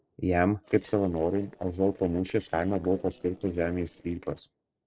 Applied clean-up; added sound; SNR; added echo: neural separator model SepFormer DNS4.